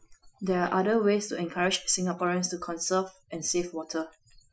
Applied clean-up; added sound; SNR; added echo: classical method Wiener filter.